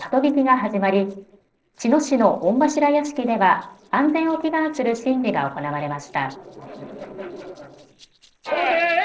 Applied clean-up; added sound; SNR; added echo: neural separator model SepFormer DNS4.